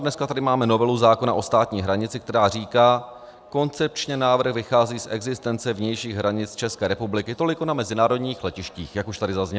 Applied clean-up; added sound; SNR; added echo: none; none; none; none.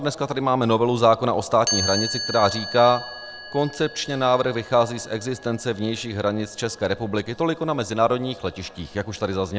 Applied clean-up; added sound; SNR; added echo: none; Chime; 12 dB; none.